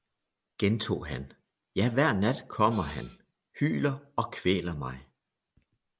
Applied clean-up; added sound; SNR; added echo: none; Hi-hat; 20 dB; none.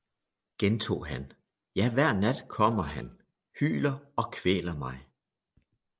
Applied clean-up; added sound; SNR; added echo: neural separator model SepFormer DNS4.